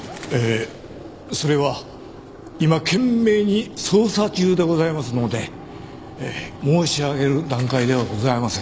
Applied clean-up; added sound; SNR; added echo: none; none; none; none.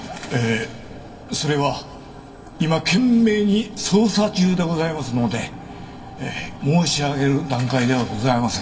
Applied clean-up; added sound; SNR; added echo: none; none; none; reverberation time 2.0 s.